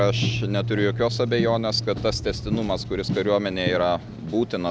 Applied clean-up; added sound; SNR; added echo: none; Piano; 8 dB; none.